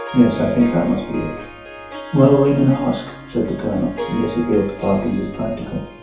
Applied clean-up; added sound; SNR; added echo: none; Harp; 14 dB; reverberation time 0.6 s.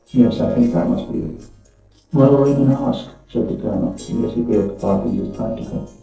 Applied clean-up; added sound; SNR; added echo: neural separator model SepFormer DNS4.